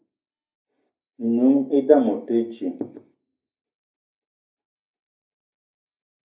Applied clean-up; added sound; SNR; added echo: none; none; none; reverberation time 0.3 s.